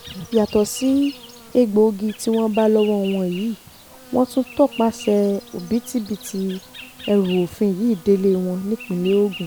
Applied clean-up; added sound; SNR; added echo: none; Insect; 19 dB; none.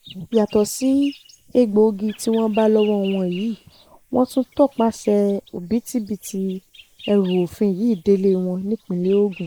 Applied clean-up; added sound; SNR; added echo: neural mask model Resemble Enhance denoiser.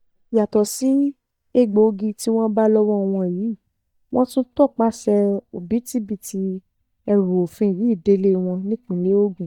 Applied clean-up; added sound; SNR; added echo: neural mask model DeepFilterNet 3.